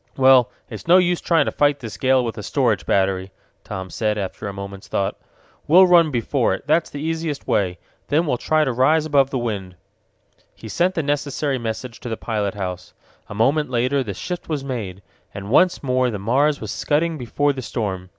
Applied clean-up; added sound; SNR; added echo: none; none; none; none.